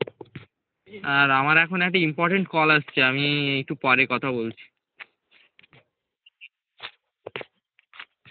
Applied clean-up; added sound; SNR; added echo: neural mask model Resemble Enhance denoiser.